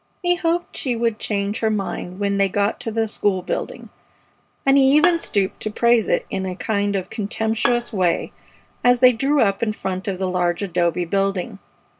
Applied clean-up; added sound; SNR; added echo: none; Bowed string instrument; 12 dB; none.